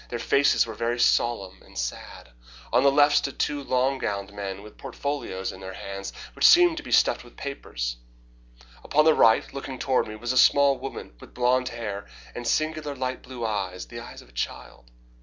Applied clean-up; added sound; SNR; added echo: none; none; none; none.